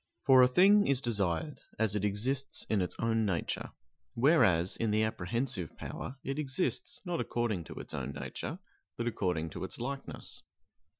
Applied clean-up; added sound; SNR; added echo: classical method Wiener filter.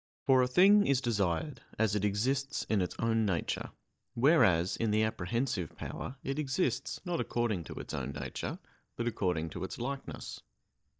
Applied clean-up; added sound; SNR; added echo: neural mask model DeepFilterNet 3.